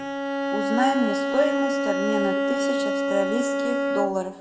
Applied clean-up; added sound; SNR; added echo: none; Bowed string instrument; -2 dB; reverberation time 1.4 s.